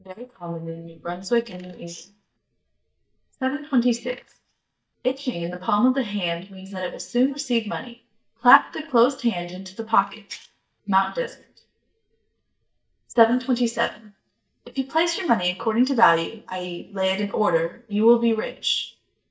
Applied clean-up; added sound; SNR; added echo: neural mask model DeepFilterNet 3.